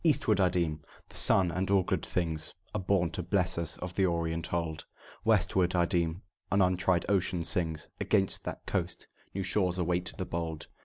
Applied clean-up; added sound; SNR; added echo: none; none; none; none.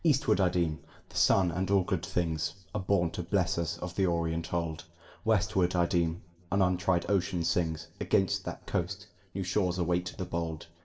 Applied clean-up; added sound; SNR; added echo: none; none; none; reverberation time 0.7 s.